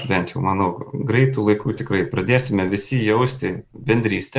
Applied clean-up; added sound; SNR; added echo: neural separator model SepFormer DNS4.